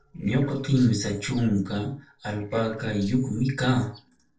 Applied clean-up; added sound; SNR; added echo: neural separator model SepFormer DNS4.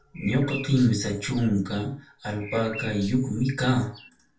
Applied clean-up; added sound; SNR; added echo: none; Bird; 17 dB; reverberation time 0.4 s.